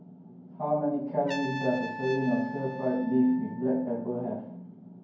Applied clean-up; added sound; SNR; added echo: none; Trumpet; 13 dB; reverberation time 0.9 s.